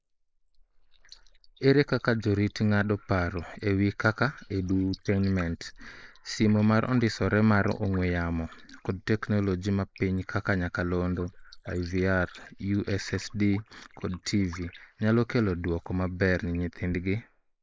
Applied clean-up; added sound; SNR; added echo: neural mask model Resemble Enhance denoiser.